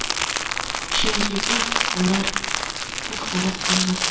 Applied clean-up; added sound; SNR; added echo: none; Crumpling, crinkling; -3 dB; reverberation time 1.0 s.